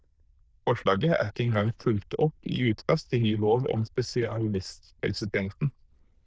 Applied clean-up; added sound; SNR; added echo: neural diffusion model UNIVERSE++.